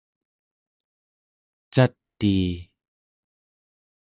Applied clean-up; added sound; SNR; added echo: none; none; none; none.